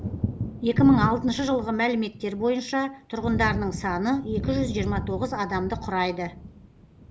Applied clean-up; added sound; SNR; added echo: none; Thunder; 6 dB; none.